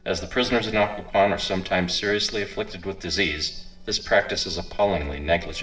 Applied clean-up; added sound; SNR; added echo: neural separator model SepFormer DNS4.